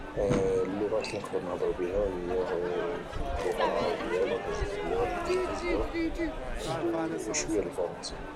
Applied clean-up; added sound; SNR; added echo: none; Crowd / Fireworks; 1 dB; none.